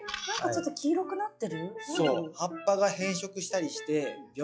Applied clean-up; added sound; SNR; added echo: classical method log-MMSE.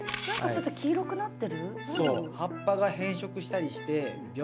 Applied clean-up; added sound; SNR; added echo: none; Bowed string instrument; 14 dB; none.